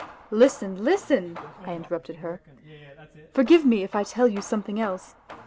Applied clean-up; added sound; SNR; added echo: none; Hammer / Wood; 20 dB; none.